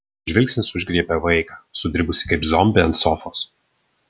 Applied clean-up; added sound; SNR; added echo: none; none; none; none.